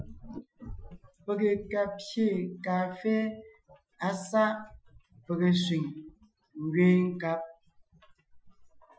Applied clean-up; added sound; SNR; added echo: classical method Wiener filter.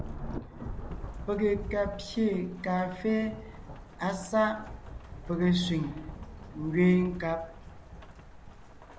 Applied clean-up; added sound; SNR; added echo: none; Rain / Thunderstorm; 11 dB; none.